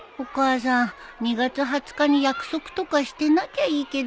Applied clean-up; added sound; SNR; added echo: none; none; none; none.